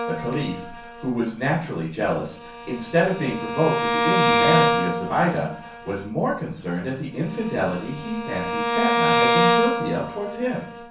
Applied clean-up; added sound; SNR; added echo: none; Bowed string instrument; 0 dB; reverberation time 0.6 s.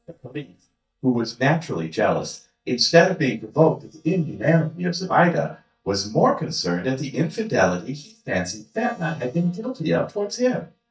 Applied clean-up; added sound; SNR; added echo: neural mask model DeepFilterNet 3.